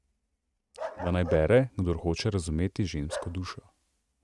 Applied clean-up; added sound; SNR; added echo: neural mask model RNNoise.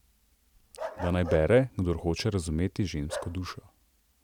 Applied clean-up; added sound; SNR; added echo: none; Bark; 13 dB; none.